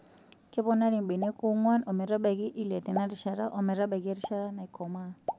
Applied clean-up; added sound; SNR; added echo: none; Explosion; 15 dB; none.